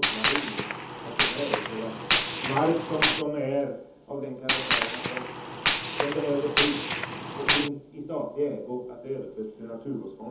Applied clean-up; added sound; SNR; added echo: none; Gunshot, gunfire; -4 dB; reverberation time 0.7 s.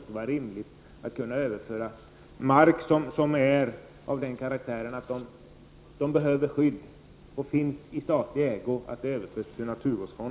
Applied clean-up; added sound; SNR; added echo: none; none; none; none.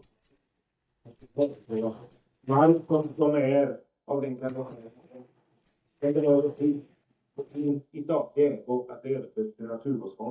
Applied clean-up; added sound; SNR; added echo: neural mask model DeepFilterNet 3.